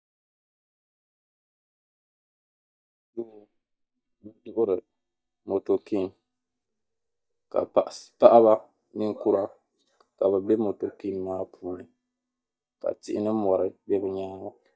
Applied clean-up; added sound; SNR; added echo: neural mask model DeepFilterNet 3.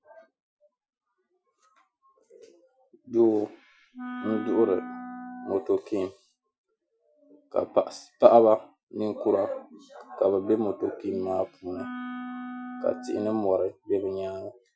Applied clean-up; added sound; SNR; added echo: classical method Wiener filter.